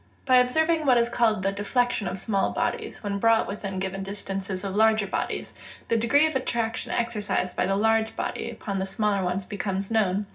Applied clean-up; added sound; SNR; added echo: none; none; none; reverberation time 0.4 s.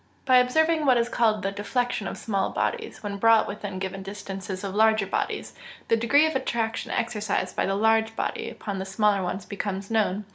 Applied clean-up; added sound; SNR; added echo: none; none; none; none.